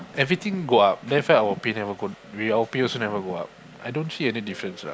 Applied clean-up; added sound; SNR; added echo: none; none; none; none.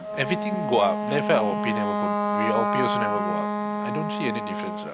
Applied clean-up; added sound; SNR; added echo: none; Wind instrument, woodwind instrument; -1 dB; none.